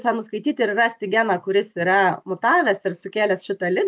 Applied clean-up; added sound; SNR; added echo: none; none; none; none.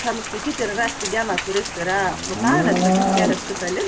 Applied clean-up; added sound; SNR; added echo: none; Livestock, farm animals, working animals + Rain; -1 dB; none.